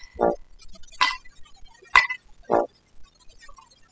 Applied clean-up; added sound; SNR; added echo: classical method spectral subtraction.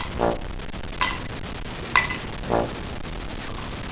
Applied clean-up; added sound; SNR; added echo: none; Brass instrument + Water / Liquid; -2 dB; none.